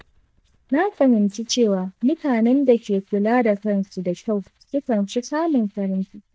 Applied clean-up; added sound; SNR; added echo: neural mask model DeepFilterNet 3.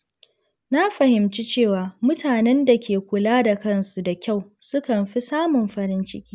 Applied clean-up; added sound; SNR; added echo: none; none; none; none.